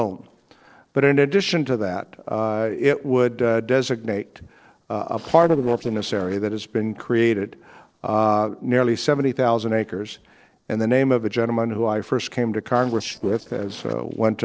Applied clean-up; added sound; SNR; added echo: neural separator model SepFormer DNS4.